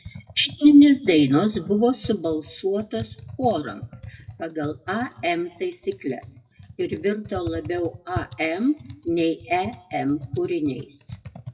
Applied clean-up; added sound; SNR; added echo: classical method WPE with log-MMSE.